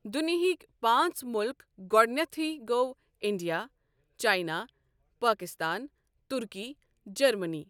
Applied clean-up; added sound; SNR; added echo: none; none; none; none.